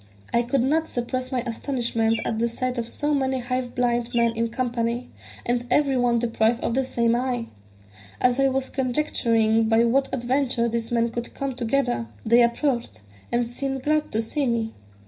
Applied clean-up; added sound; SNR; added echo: none; Bird; 18 dB; reverberation time 0.5 s.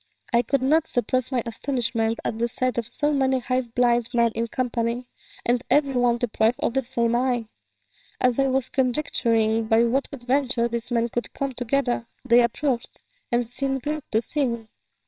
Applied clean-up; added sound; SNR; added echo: neural separator model SepFormer WHAMR!.